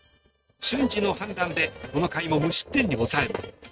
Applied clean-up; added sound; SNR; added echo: neural mask model RNNoise.